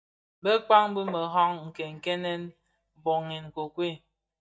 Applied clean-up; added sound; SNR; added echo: neural mask model DeepFilterNet 3.